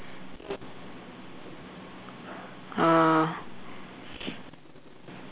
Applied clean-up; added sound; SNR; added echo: none; none; none; none.